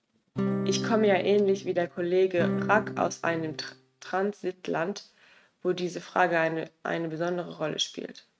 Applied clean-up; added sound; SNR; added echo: neural mask model RNNoise.